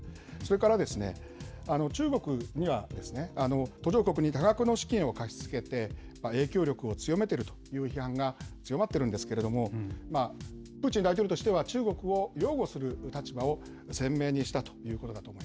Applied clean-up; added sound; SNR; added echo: none; none; none; none.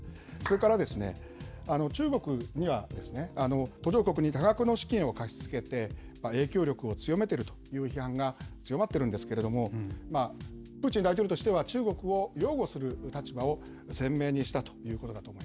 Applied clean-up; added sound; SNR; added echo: none; Clapping; 12 dB; none.